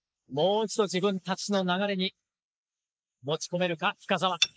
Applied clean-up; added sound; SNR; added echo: neural mask model Resemble Enhance denoiser.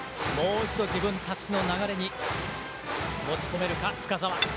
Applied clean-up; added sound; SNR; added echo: none; none; none; none.